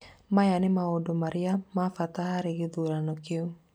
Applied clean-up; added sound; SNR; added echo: none; none; none; none.